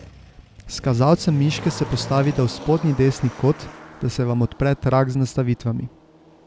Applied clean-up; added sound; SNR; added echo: none; Motor vehicle (road); 16 dB; none.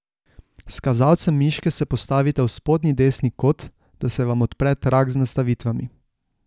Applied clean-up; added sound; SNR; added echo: none; none; none; none.